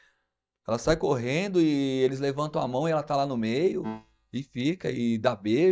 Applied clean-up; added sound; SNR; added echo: neural mask model DeepFilterNet 3.